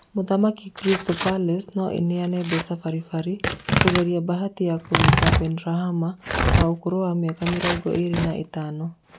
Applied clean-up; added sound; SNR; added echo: none; Tearing; 2 dB; none.